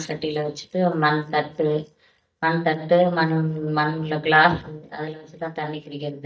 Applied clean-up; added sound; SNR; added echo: neural mask model DeepFilterNet 3.